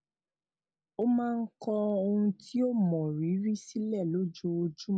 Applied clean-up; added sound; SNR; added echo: none; none; none; none.